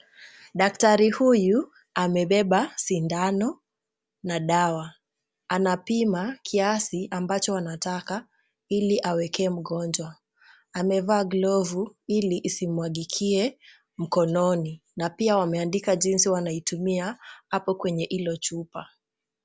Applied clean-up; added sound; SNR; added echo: none; none; none; none.